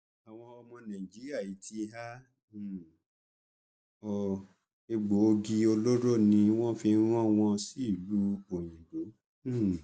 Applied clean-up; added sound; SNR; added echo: none; none; none; none.